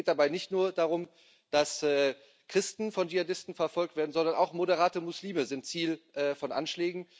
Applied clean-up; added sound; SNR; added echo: none; none; none; none.